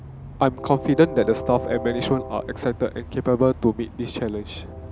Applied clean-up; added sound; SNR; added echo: none; Train; 11 dB; none.